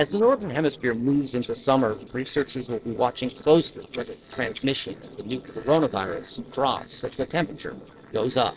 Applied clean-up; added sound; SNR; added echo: neural separator model SepFormer DNS4.